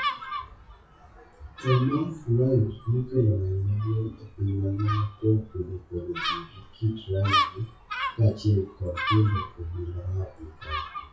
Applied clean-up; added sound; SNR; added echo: classical method WPE with log-MMSE.